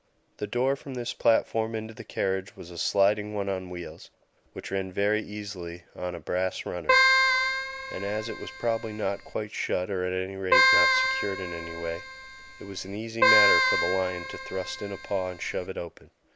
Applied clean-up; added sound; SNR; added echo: none; Keyboard (musical); -4 dB; none.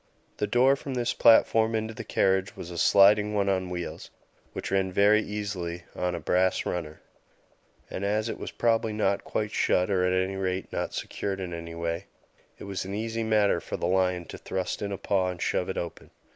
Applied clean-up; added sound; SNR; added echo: none; none; none; none.